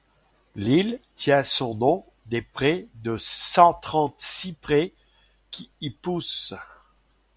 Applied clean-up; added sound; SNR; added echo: none; none; none; none.